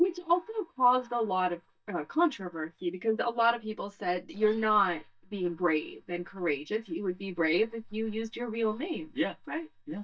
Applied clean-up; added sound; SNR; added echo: neural mask model DeepFilterNet 3.